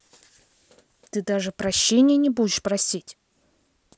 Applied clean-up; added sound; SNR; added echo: none; none; none; none.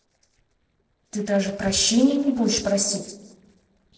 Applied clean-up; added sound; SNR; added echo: neural separator model SepFormer DNS4.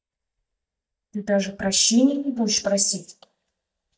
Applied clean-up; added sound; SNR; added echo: neural mask model DeepFilterNet 3.